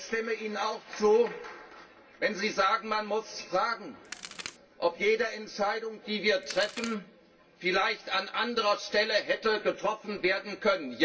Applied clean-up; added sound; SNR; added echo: none; Crack; 12 dB; reverberation time 0.2 s.